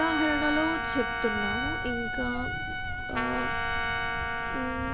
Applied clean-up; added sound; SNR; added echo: none; Trumpet + Trumpet; 0 dB; none.